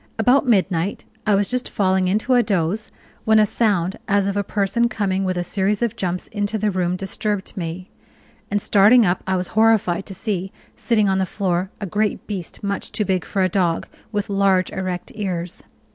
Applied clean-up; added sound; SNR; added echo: none; none; none; none.